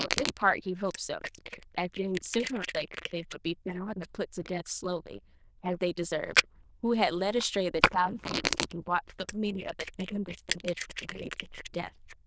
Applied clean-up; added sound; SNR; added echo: neural diffusion model UNIVERSE++.